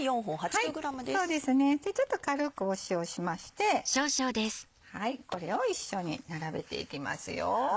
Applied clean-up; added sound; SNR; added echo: neural mask model Resemble Enhance denoiser.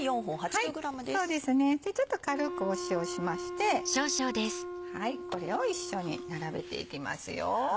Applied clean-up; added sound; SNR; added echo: none; Wind instrument, woodwind instrument; 9 dB; none.